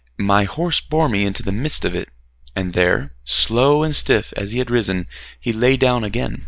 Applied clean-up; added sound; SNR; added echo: none; none; none; none.